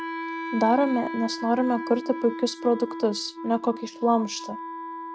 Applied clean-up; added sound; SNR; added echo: neural mask model RNNoise.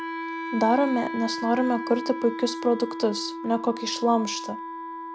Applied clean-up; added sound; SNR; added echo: none; Wind instrument, woodwind instrument; 8 dB; none.